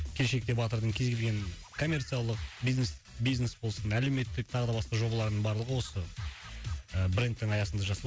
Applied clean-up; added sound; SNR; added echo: none; none; none; none.